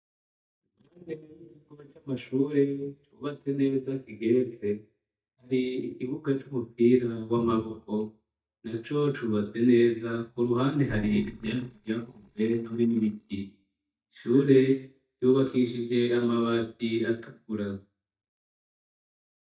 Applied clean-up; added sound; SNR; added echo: neural mask model DeepFilterNet 3.